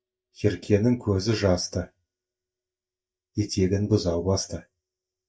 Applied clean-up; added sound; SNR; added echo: neural mask model DeepFilterNet 3.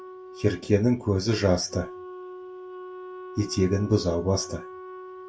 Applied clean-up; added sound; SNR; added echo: none; Wind instrument, woodwind instrument; 14 dB; reverberation time 0.2 s.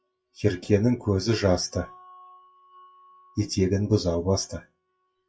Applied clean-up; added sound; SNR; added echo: classical method WPE with log-MMSE.